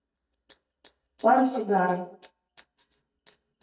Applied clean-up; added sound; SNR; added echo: neural mask model DeepFilterNet 3.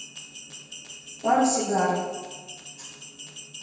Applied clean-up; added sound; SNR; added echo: none; Bell; 13 dB; reverberation time 1.1 s.